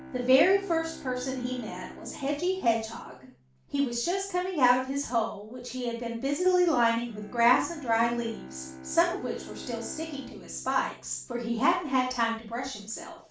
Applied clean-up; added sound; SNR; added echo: none; Bowed string instrument; 18 dB; reverberation time 0.3 s.